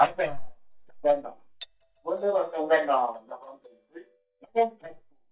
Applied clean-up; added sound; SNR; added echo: neural mask model DeepFilterNet 3.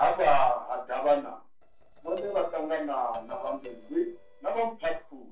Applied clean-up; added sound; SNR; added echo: neural separator model SepFormer DNS4.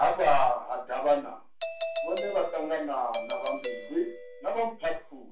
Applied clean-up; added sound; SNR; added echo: none; Doorbell; 10 dB; reverberation time 0.2 s.